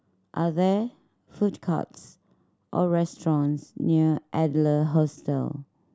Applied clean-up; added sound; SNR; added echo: none; none; none; none.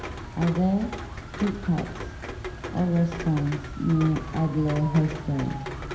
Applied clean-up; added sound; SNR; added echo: none; Rain; 8 dB; reverberation time 0.9 s.